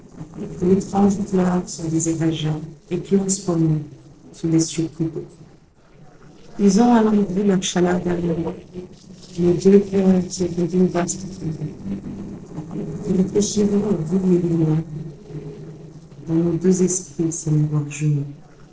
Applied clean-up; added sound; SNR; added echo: neural separator model SepFormer DNS4.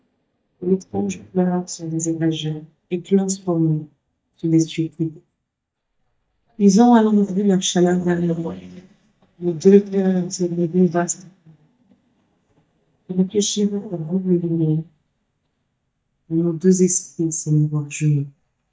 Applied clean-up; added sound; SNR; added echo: neural mask model DeepFilterNet 3.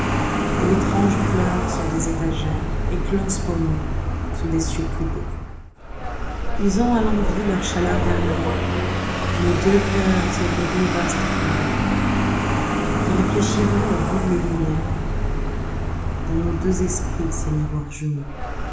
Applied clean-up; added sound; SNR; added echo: none; Vehicle; -3 dB; reverberation time 1.0 s.